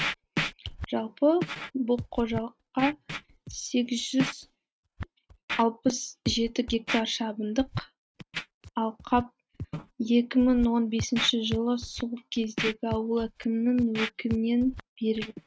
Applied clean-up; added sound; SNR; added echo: neural mask model RNNoise.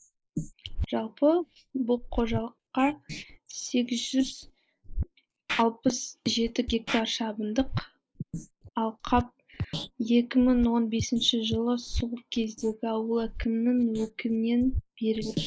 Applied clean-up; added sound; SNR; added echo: neural mask model Resemble Enhance denoiser.